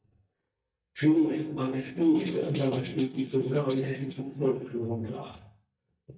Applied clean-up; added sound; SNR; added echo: neural mask model DeepFilterNet 3.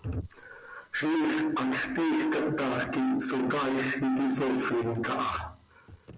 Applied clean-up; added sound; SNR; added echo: none; none; none; none.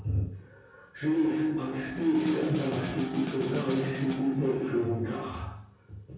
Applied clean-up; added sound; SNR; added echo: none; Snare drum; 12 dB; reverberation time 0.6 s.